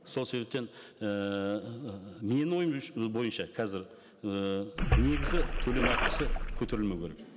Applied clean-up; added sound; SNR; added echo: none; Splash, splatter; -4 dB; none.